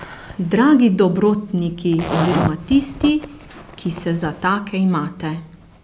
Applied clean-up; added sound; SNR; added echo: none; Zipper (clothing); 11 dB; none.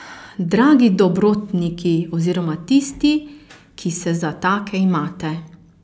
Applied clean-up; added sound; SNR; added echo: none; none; none; none.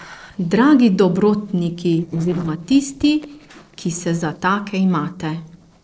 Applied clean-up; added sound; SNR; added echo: neural separator model SepFormer DNS4.